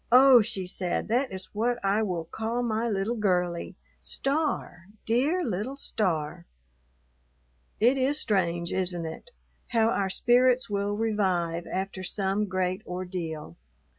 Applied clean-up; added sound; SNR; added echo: none; none; none; none.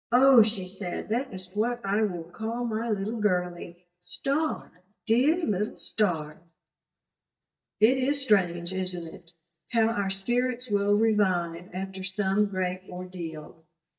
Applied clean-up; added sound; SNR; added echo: neural mask model DeepFilterNet 3.